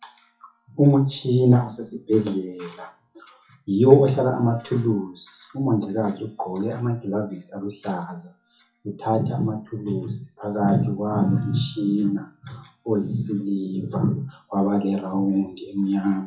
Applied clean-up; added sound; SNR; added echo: classical method WPE with log-MMSE.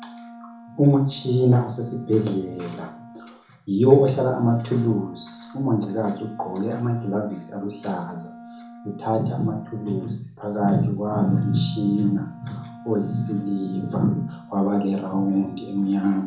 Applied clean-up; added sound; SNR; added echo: none; Wind instrument, woodwind instrument; 19 dB; reverberation time 0.7 s.